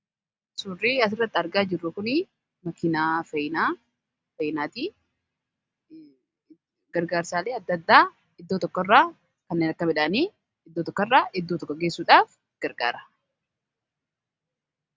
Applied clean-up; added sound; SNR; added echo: none; none; none; none.